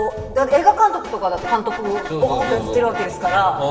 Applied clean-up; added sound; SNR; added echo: none; Vehicle horn, car horn, honking; 14 dB; reverberation time 1.4 s.